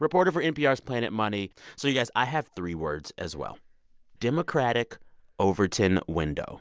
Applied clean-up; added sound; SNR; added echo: none; none; none; none.